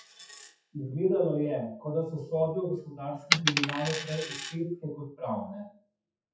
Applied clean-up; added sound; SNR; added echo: classical method WPE with log-MMSE.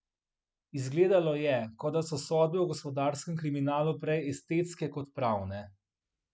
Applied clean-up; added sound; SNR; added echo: none; none; none; none.